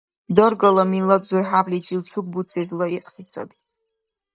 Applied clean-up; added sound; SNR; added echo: neural mask model DeepFilterNet 3.